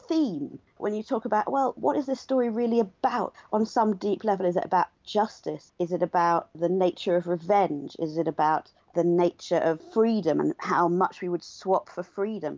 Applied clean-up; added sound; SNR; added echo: none; none; none; none.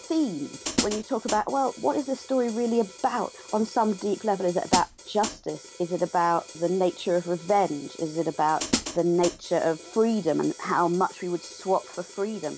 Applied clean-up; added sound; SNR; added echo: none; Hi-hat; 11 dB; none.